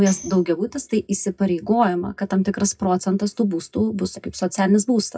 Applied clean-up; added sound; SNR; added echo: classical method WPE with log-MMSE.